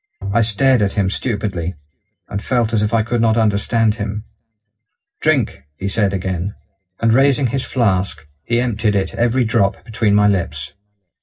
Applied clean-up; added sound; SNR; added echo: neural separator model SepFormer DNS4.